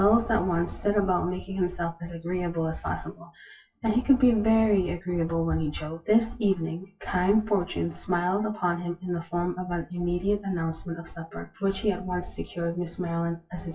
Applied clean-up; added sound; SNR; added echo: classical method WPE with log-MMSE.